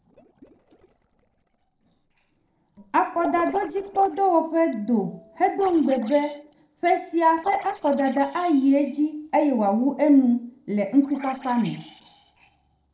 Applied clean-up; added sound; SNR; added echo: neural separator model SepFormer DNS4.